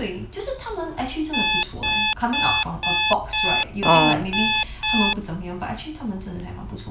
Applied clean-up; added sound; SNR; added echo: none; Alarm; -4 dB; none.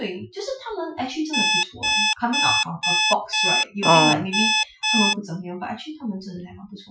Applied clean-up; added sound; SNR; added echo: classical method Wiener filter.